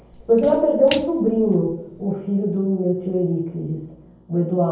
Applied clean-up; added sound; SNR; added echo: none; Splash, splatter; 19 dB; reverberation time 0.9 s.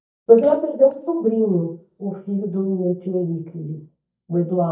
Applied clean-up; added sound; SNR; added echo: neural mask model DeepFilterNet 3.